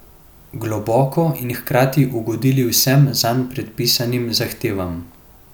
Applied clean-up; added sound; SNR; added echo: none; none; none; none.